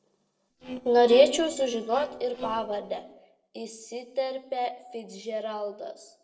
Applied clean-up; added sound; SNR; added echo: neural separator model SepFormer DNS4.